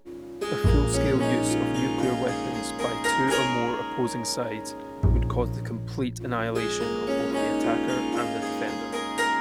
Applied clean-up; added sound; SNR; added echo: none; Harp + Bowed string instrument; -4 dB; none.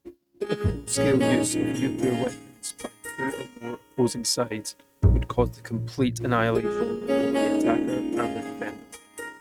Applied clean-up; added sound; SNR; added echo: neural mask model RNNoise.